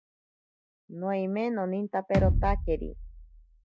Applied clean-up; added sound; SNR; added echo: none; Bass drum; -3 dB; none.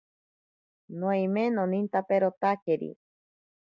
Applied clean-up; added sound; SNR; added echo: none; none; none; none.